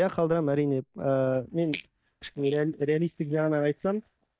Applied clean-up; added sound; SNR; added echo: neural mask model DeepFilterNet 3.